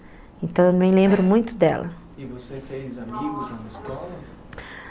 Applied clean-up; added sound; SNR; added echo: none; Sliding door; 17 dB; none.